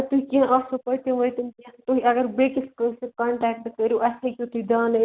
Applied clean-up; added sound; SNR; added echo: none; none; none; none.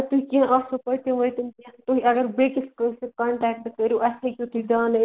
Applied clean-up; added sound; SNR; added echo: neural mask model Resemble Enhance denoiser.